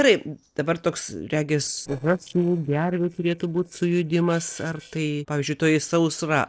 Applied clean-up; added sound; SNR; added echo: neural separator model SepFormer DNS4.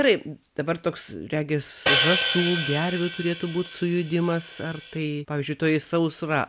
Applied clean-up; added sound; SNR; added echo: none; Hi-hat; -2 dB; none.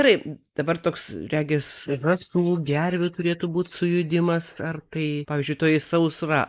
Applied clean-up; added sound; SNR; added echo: neural mask model Resemble Enhance denoiser.